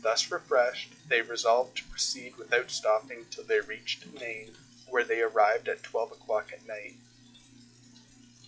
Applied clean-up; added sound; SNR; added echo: classical method log-MMSE.